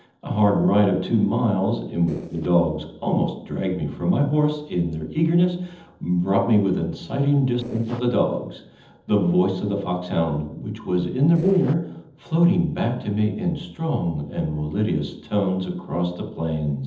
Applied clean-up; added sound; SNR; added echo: neural separator model SepFormer DNS4.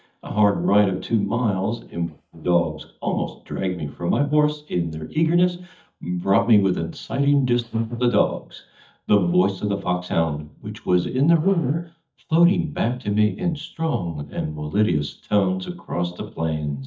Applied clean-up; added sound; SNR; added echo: neural mask model DeepFilterNet 3.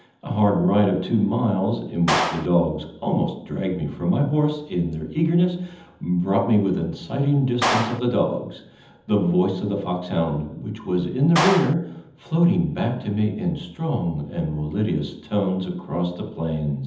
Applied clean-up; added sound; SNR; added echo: none; Clapping; 7 dB; reverberation time 0.8 s.